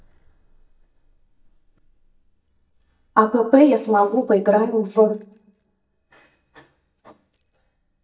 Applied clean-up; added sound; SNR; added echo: neural mask model DeepFilterNet 3.